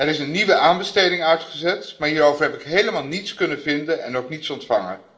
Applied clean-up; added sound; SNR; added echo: none; none; none; reverberation time 0.7 s.